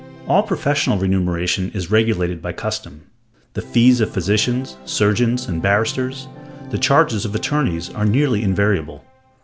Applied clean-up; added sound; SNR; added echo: none; Organ; 19 dB; none.